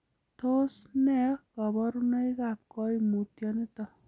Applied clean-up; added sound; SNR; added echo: none; none; none; none.